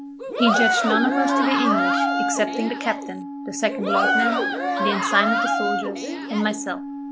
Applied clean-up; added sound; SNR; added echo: none; Wind instrument, woodwind instrument + Cheering; -3 dB; none.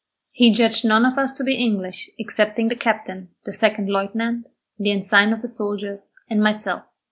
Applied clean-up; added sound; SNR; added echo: none; none; none; none.